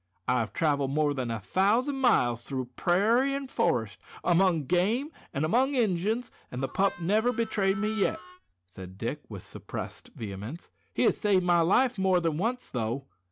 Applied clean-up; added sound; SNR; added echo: none; Harmonica; 17 dB; none.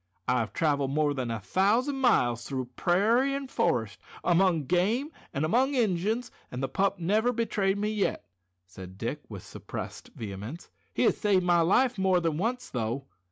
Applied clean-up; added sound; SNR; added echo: none; none; none; none.